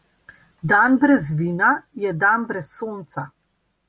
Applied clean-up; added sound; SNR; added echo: none; none; none; none.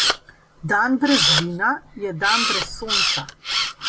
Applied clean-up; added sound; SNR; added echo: none; Camera; -1 dB; none.